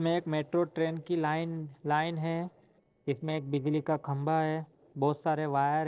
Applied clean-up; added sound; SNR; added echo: neural separator model SepFormer DNS4.